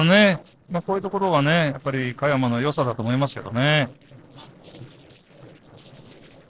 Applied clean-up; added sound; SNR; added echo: neural separator model SepFormer DNS4.